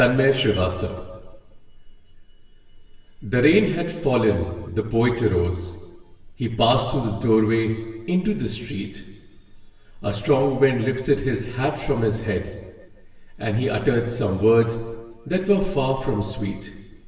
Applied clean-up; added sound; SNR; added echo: none; none; none; reverberation time 1.3 s.